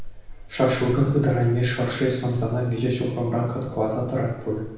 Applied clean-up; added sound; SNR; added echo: none; Squeak / Walk, footsteps; 17 dB; reverberation time 0.9 s.